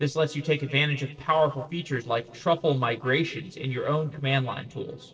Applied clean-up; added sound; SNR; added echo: neural separator model SepFormer DNS4.